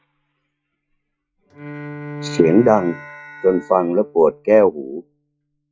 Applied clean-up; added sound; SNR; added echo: classical method log-MMSE.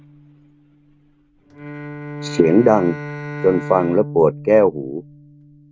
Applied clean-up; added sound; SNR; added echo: none; Bowed string instrument; 12 dB; none.